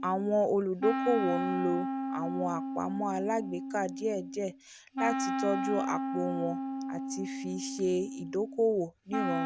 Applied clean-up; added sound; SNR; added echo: none; Wind instrument, woodwind instrument; 3 dB; none.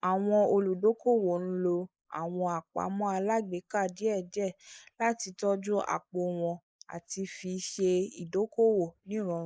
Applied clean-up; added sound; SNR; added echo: neural mask model Resemble Enhance denoiser.